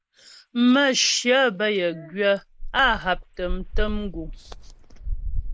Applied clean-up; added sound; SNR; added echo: neural mask model Resemble Enhance denoiser.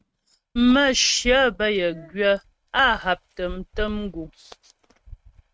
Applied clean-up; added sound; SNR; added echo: neural mask model RNNoise.